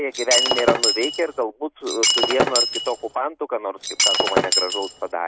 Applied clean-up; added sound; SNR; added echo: none; Shatter; -4 dB; none.